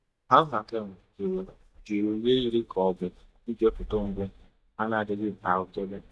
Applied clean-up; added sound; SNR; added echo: neural mask model DeepFilterNet 3.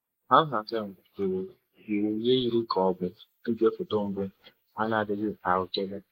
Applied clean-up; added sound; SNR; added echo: neural mask model Resemble Enhance denoiser.